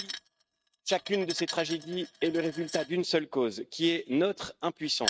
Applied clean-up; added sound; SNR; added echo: neural mask model RNNoise.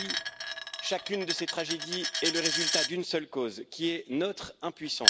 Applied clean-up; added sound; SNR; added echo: none; Coin (dropping); -1 dB; none.